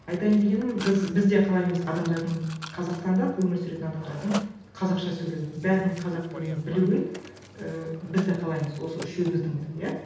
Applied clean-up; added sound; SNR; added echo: none; Mechanisms; 18 dB; reverberation time 0.8 s.